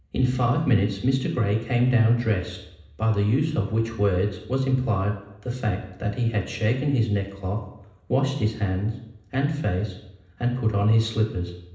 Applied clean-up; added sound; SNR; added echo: none; none; none; reverberation time 0.8 s.